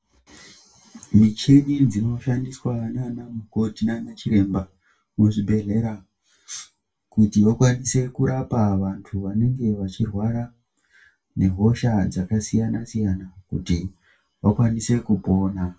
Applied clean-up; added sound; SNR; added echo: none; none; none; reverberation time 0.2 s.